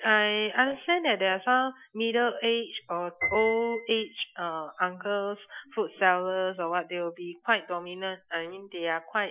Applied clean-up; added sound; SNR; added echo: classical method Wiener filter.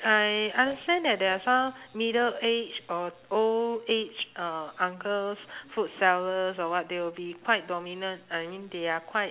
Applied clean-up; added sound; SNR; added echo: none; none; none; none.